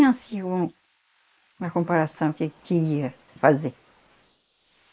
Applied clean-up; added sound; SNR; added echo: neural mask model Resemble Enhance denoiser.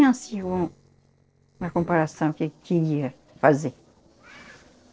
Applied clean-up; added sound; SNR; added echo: neural separator model SepFormer DNS4.